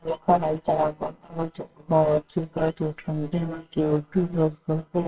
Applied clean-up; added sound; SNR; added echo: neural separator model SepFormer WHAMR!.